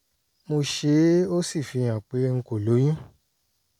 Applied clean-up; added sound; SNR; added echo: none; none; none; none.